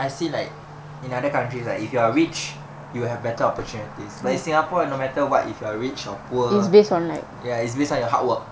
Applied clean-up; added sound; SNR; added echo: none; none; none; none.